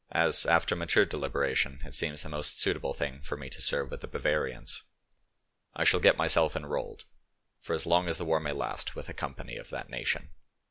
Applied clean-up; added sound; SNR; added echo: none; none; none; none.